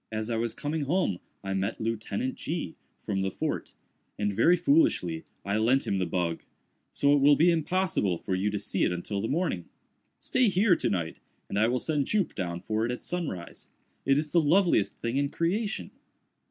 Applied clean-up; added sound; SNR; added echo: none; none; none; none.